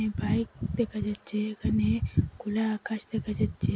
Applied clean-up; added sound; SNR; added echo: none; none; none; none.